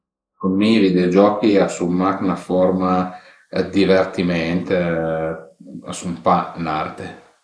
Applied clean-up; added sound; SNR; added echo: neural mask model Resemble Enhance denoiser.